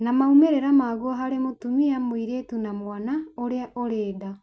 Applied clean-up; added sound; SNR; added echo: none; none; none; none.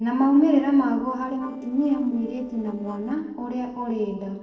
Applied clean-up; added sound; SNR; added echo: neural separator model SepFormer DNS4.